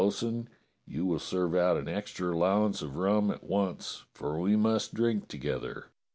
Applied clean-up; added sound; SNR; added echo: none; none; none; none.